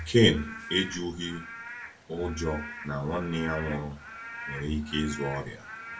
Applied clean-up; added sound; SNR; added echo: none; Rain / Frog; 12 dB; reverberation time 0.2 s.